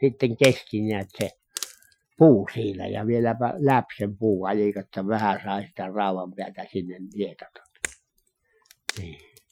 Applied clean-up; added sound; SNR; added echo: classical method Wiener filter.